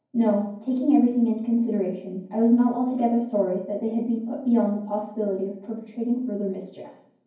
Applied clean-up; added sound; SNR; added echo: none; none; none; reverberation time 0.9 s.